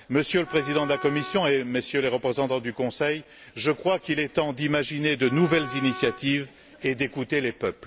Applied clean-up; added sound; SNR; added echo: none; Wind instrument, woodwind instrument; 14 dB; none.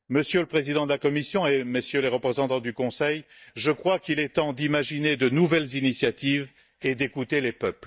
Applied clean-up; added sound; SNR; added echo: neural mask model DeepFilterNet 3.